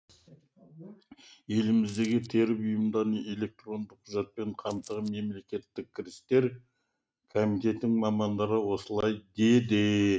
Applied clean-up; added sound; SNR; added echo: neural mask model RNNoise.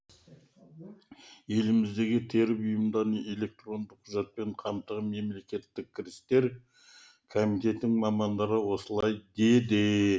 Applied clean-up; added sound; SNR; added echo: none; none; none; none.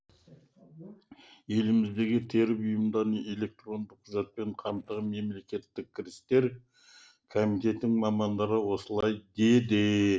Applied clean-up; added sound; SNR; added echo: neural separator model SepFormer DNS4.